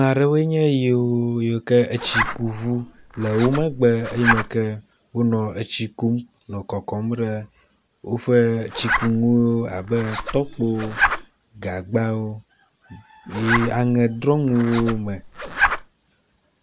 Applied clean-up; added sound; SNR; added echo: none; Zipper (clothing); 5 dB; none.